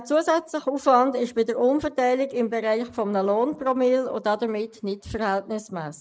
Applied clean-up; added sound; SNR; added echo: neural mask model Resemble Enhance denoiser.